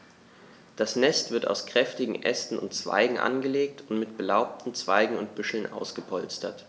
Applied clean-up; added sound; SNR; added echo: none; none; none; none.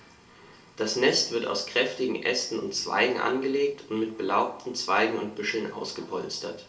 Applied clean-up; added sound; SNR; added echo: none; none; none; reverberation time 0.3 s.